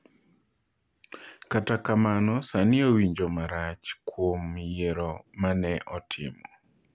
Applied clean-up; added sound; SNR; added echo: none; none; none; none.